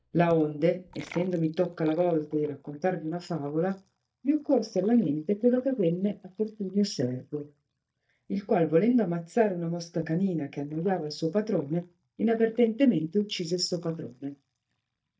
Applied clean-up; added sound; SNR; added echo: neural mask model DeepFilterNet 3.